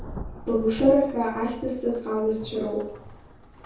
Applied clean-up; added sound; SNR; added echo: none; Rain / Thunderstorm; 14 dB; reverberation time 0.6 s.